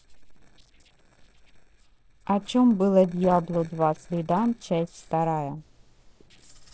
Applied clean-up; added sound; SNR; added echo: neural separator model SepFormer DNS4.